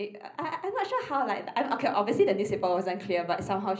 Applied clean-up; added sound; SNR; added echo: none; none; none; reverberation time 0.5 s.